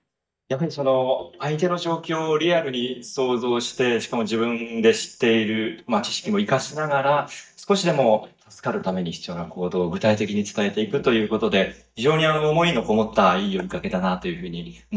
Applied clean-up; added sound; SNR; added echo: neural mask model DeepFilterNet 3.